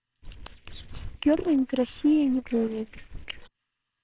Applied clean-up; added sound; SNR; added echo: neural separator model SepFormer WHAMR!.